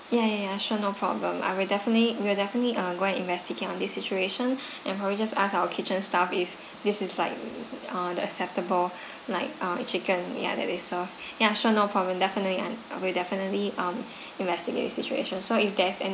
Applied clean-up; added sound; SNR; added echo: none; none; none; none.